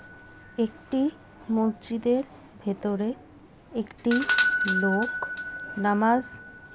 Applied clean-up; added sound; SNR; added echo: none; Bell / Doorbell; 4 dB; none.